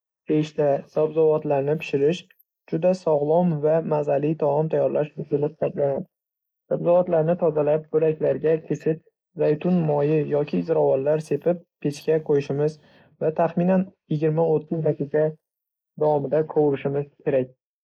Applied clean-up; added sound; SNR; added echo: neural mask model Resemble Enhance denoiser.